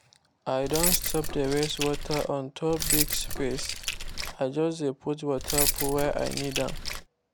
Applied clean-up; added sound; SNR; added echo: none; Keys jangling; 0 dB; none.